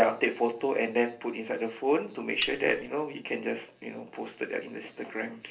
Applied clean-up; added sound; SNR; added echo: neural separator model SepFormer DNS4.